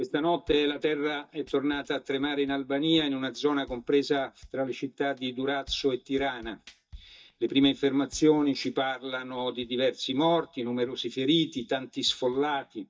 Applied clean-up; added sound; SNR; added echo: neural mask model DeepFilterNet 3.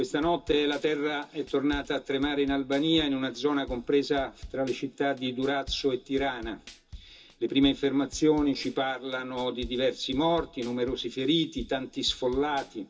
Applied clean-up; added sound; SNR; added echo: none; Drum kit; 19 dB; reverberation time 0.2 s.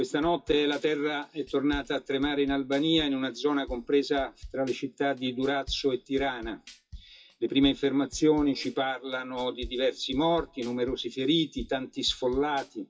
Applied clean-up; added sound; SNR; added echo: classical method WPE with log-MMSE.